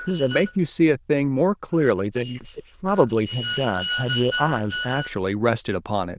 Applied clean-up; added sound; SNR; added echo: neural diffusion model UNIVERSE++.